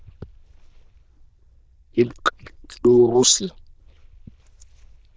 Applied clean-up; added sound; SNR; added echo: neural diffusion model UNIVERSE++.